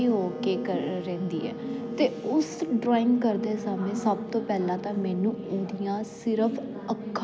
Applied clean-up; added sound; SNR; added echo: none; Wind instrument, woodwind instrument; 14 dB; none.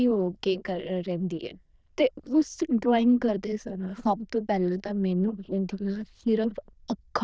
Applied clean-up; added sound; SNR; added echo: neural diffusion model UNIVERSE++.